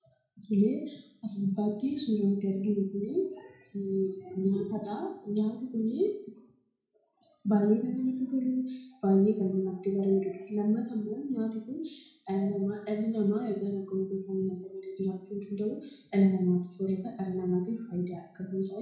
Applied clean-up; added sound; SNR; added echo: none; none; none; reverberation time 0.6 s.